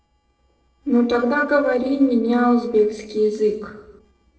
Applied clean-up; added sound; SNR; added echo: neural separator model SepFormer DNS4.